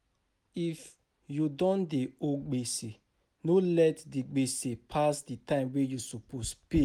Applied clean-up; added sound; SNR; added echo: none; none; none; none.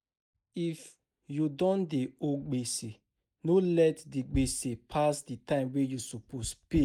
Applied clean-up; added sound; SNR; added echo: neural mask model DeepFilterNet 3.